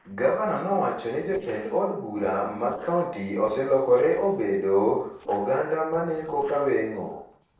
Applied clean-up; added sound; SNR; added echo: neural separator model SepFormer DNS4.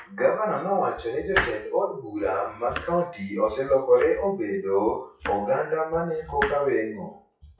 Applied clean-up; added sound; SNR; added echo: classical method WPE with log-MMSE.